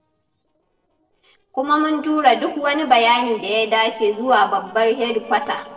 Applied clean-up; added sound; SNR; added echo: neural separator model SepFormer DNS4.